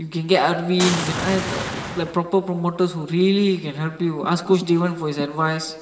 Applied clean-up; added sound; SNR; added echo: none; Boom; 5 dB; reverberation time 1.3 s.